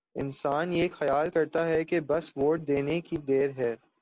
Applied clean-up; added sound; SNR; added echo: none; none; none; none.